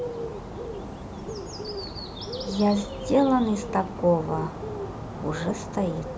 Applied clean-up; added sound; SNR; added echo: none; Bird; 7 dB; none.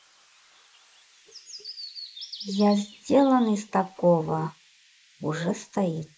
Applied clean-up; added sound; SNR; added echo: neural mask model Resemble Enhance denoiser.